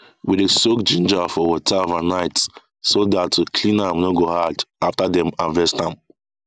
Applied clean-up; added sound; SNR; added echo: none; none; none; none.